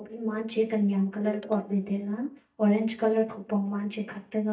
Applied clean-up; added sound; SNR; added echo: neural mask model DeepFilterNet 3.